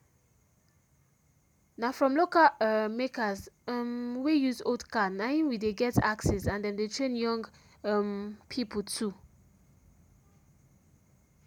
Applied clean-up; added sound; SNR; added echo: none; none; none; none.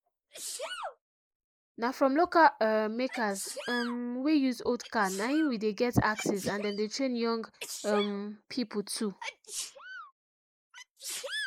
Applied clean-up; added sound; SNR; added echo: neural mask model Resemble Enhance denoiser.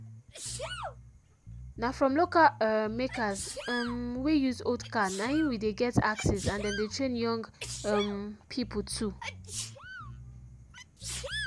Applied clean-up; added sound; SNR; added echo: none; Sneeze + Bass guitar; 10 dB; none.